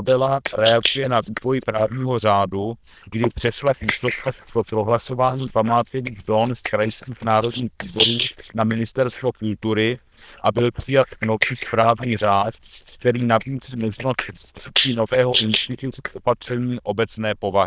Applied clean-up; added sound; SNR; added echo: neural diffusion model UNIVERSE++.